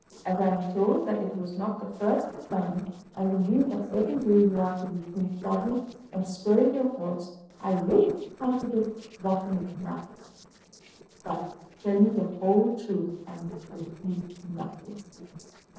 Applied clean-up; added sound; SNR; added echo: neural separator model SepFormer DNS4.